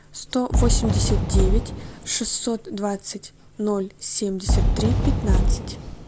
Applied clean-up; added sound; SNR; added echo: none; Fireworks; -4 dB; none.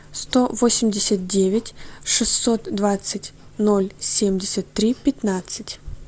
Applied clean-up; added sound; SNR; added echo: none; none; none; none.